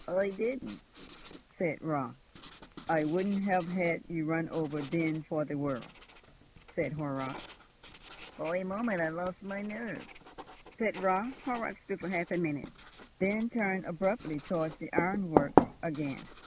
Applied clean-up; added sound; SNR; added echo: none; Writing; 5 dB; none.